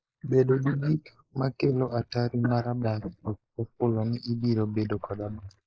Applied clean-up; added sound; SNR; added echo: neural mask model Resemble Enhance denoiser.